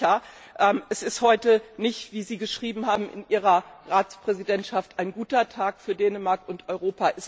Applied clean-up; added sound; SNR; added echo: none; none; none; none.